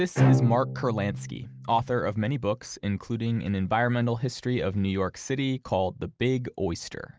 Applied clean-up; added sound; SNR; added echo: none; Bowed string instrument; 2 dB; none.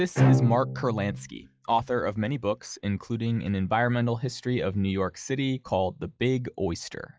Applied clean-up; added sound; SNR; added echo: classical method log-MMSE.